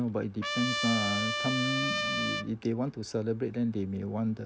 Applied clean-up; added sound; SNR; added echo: none; Trumpet; 1 dB; none.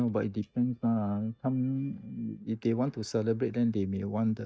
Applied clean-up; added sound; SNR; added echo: neural mask model DeepFilterNet 3.